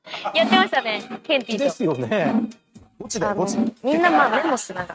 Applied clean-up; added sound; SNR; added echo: neural mask model RNNoise.